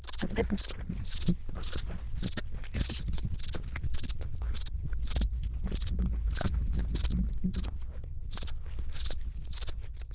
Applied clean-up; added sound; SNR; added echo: neural diffusion model UNIVERSE++.